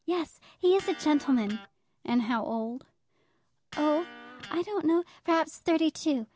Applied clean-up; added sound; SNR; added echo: none; Electric guitar; 20 dB; none.